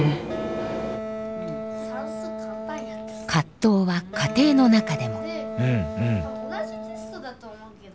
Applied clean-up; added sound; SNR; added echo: none; Wind instrument, woodwind instrument; 8 dB; none.